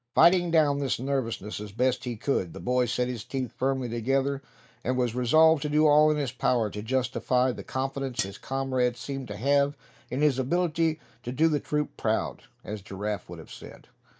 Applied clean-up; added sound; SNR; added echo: neural mask model DeepFilterNet 3.